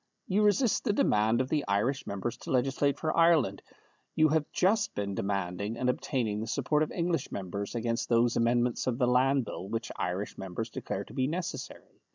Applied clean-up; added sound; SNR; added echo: none; none; none; none.